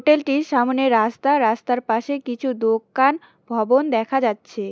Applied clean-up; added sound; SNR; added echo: none; none; none; none.